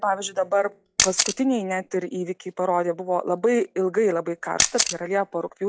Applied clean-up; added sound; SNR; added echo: classical method log-MMSE.